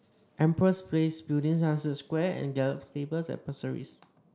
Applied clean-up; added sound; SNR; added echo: none; none; none; none.